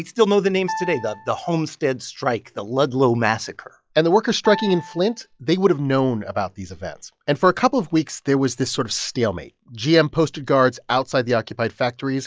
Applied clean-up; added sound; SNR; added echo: classical method log-MMSE.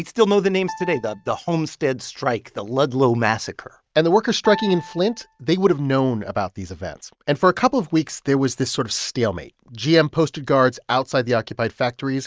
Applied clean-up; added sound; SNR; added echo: neural mask model RNNoise.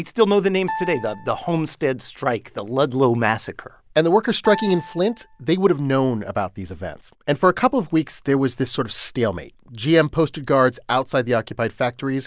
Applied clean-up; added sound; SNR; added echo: none; Piano; 13 dB; none.